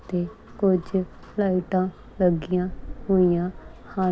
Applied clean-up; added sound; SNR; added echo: none; none; none; none.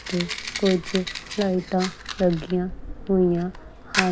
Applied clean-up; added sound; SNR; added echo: none; Fire; 9 dB; none.